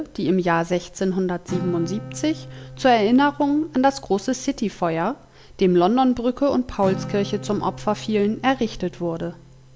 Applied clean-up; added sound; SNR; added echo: none; Acoustic guitar; 15 dB; none.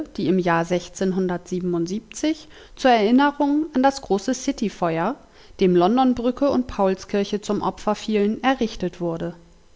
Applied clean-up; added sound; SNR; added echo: none; none; none; none.